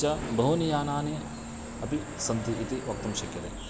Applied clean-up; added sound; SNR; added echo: none; Engine starting / Accelerating, revving, vroom / Motor vehicle (road); 11 dB; none.